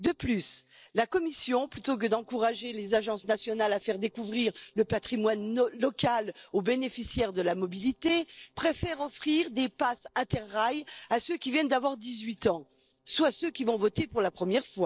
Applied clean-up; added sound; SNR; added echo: neural separator model SepFormer DNS4.